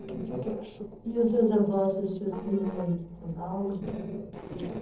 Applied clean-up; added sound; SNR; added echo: neural separator model SepFormer DNS4.